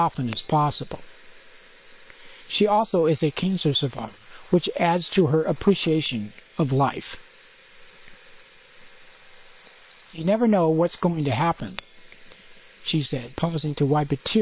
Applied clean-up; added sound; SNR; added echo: neural separator model SepFormer WHAM!.